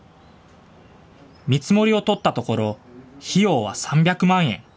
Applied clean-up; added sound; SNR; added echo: none; none; none; none.